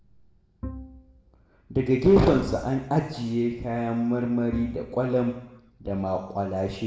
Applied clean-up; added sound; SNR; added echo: none; Bowed string instrument; 16 dB; reverberation time 0.9 s.